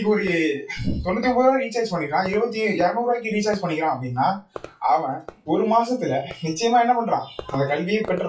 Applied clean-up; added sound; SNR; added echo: classical method WPE with log-MMSE.